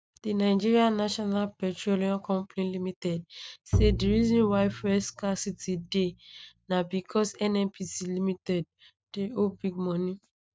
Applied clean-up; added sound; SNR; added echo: neural mask model RNNoise.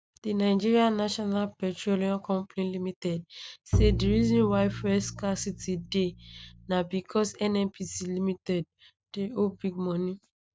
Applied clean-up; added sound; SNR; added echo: none; Bowed string instrument; 3 dB; none.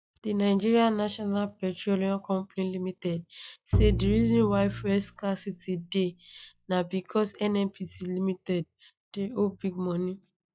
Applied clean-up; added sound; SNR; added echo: classical method log-MMSE.